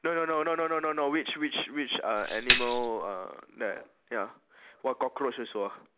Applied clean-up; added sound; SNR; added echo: none; Tambourine; -2 dB; none.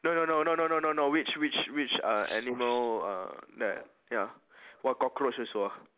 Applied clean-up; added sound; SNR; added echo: neural mask model Resemble Enhance denoiser.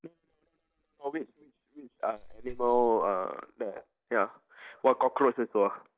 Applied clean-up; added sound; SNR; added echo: neural mask model DeepFilterNet 3.